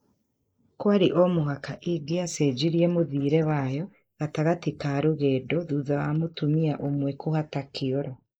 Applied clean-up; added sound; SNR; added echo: neural mask model Resemble Enhance denoiser.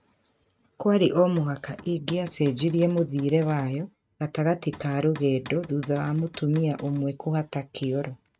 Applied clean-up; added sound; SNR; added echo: neural mask model RNNoise.